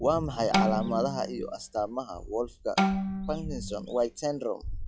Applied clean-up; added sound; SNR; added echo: classical method log-MMSE.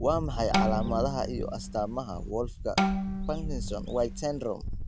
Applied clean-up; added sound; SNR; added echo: none; Bowed string instrument + Wind; 0 dB; none.